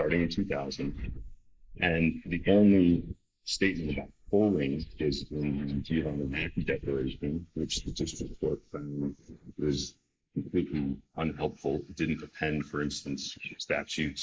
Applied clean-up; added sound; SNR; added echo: neural mask model Resemble Enhance denoiser.